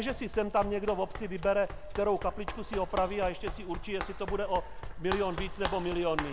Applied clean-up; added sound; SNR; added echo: none; Run; 6 dB; none.